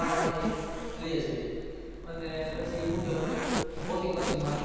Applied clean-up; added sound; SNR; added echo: none; Zipper (clothing); 2 dB; reverberation time 2.1 s.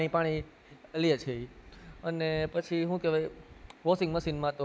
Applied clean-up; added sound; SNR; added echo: none; none; none; none.